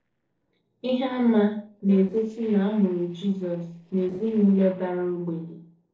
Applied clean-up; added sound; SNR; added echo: neural separator model SepFormer DNS4.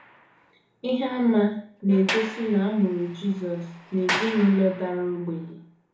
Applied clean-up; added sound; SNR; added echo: none; Sliding door; 11 dB; reverberation time 0.7 s.